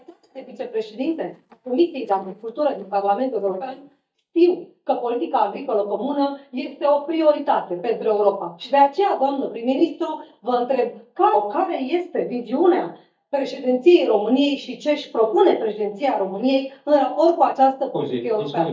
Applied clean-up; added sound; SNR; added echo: neural mask model DeepFilterNet 3.